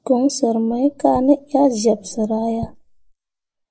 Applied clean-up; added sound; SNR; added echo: neural mask model Resemble Enhance denoiser.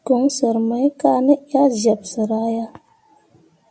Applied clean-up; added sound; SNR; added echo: none; none; none; none.